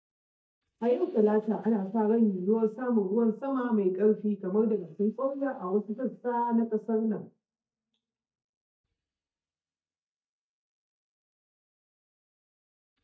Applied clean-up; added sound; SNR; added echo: neural mask model DeepFilterNet 3.